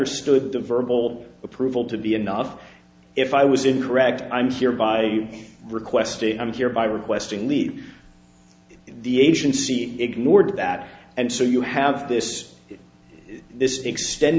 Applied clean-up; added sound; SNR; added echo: none; none; none; none.